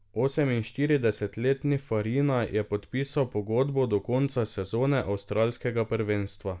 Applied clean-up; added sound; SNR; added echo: none; none; none; none.